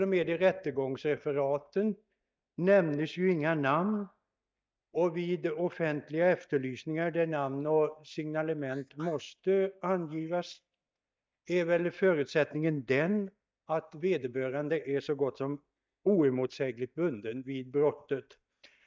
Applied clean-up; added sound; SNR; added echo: neural mask model DeepFilterNet 3.